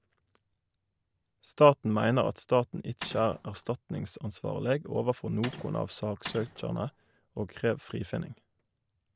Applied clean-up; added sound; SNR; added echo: none; Mechanisms; 14 dB; none.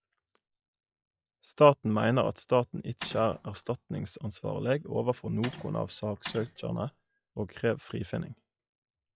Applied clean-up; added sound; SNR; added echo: classical method log-MMSE.